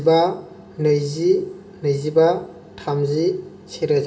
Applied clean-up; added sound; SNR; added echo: none; none; none; reverberation time 1.1 s.